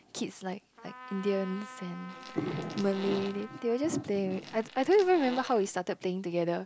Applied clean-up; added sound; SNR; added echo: none; Trumpet + Fart; 15 dB; none.